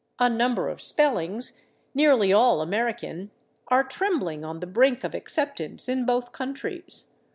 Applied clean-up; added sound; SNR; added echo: none; none; none; none.